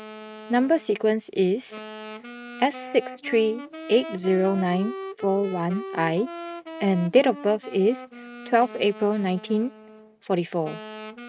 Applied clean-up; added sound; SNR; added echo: neural mask model RNNoise.